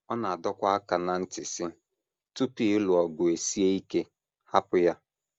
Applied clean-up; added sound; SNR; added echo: none; none; none; none.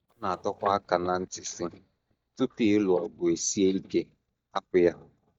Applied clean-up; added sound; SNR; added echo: neural mask model DeepFilterNet 3.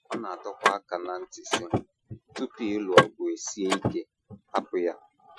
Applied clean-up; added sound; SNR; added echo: classical method Wiener filter.